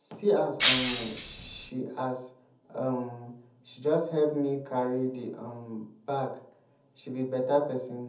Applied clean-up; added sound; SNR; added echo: none; Shatter; -1 dB; reverberation time 0.6 s.